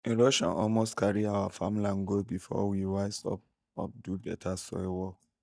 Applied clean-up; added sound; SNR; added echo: neural mask model DeepFilterNet 3.